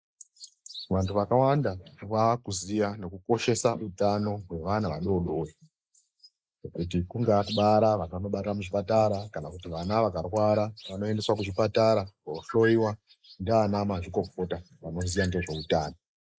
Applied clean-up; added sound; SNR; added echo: neural mask model Resemble Enhance denoiser.